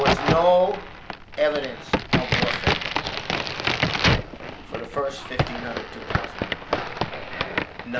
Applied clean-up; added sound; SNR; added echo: none; Crack; -2 dB; none.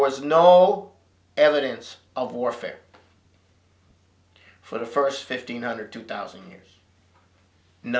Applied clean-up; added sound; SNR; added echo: none; none; none; none.